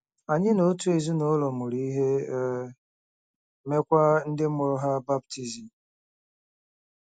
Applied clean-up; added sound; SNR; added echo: none; none; none; none.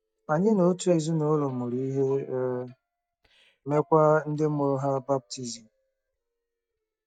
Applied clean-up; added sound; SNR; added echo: neural mask model DeepFilterNet 3.